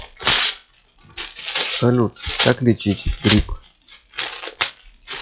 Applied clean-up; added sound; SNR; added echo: classical method log-MMSE.